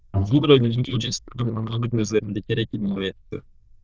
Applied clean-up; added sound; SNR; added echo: neural diffusion model UNIVERSE++.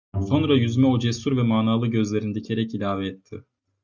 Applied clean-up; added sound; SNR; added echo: neural mask model RNNoise.